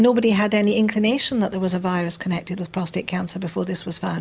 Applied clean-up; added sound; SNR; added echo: none; none; none; none.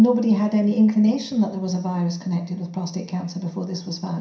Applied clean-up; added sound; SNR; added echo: none; none; none; reverberation time 0.5 s.